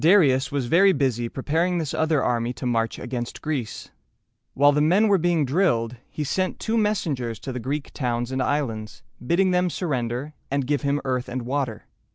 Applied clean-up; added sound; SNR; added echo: none; none; none; none.